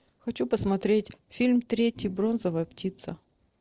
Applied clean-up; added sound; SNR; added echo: neural separator model SepFormer DNS4.